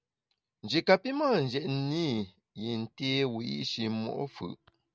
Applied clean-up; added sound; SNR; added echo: none; none; none; none.